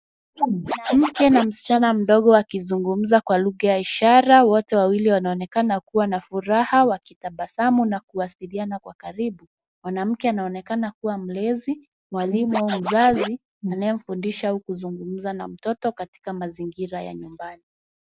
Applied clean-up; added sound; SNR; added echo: neural mask model Resemble Enhance denoiser.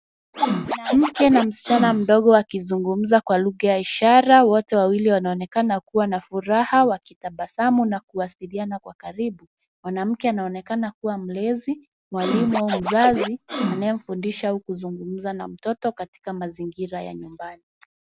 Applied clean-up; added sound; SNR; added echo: none; Scratching (performance technique); 6 dB; none.